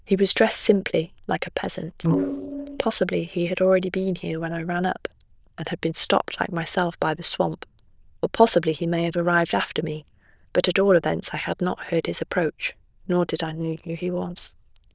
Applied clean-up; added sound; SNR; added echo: neural diffusion model UNIVERSE++.